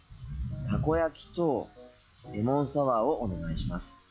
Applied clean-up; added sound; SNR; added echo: classical method log-MMSE.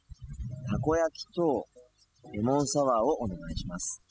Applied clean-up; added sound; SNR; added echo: classical method spectral subtraction.